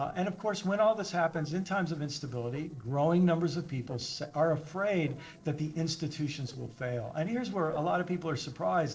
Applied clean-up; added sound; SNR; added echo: neural separator model SepFormer DNS4.